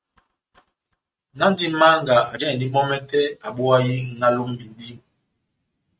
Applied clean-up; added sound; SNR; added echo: neural mask model RNNoise.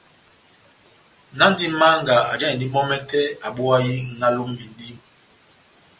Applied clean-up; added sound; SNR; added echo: none; none; none; none.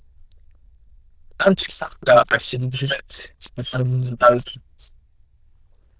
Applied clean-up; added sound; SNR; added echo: neural diffusion model UNIVERSE++.